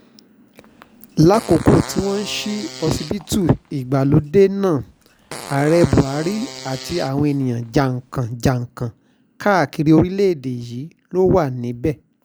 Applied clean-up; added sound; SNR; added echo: none; Fart; 17 dB; none.